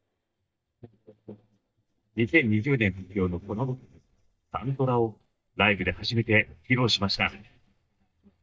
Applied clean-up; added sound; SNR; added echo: neural mask model DeepFilterNet 3.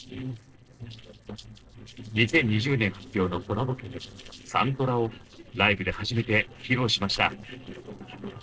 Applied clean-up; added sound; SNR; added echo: neural separator model SepFormer DNS4.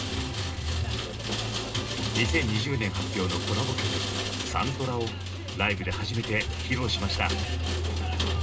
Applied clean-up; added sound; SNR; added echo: none; Rain; 5 dB; reverberation time 0.2 s.